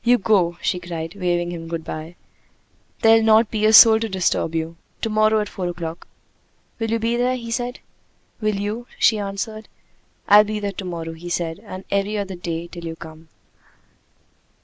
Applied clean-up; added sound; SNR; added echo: none; none; none; none.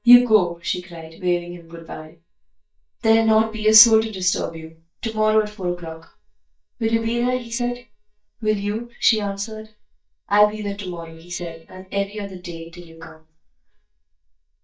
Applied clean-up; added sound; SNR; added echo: neural mask model DeepFilterNet 3.